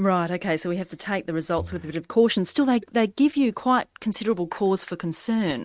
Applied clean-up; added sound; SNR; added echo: neural mask model RNNoise.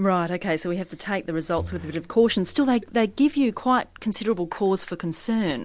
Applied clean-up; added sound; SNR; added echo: none; Bowed string instrument; 19 dB; none.